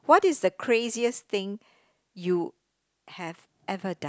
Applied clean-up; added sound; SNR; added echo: none; none; none; none.